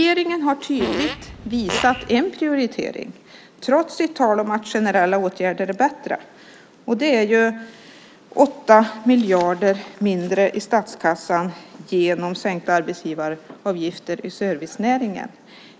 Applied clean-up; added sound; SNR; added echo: none; Fart; 7 dB; none.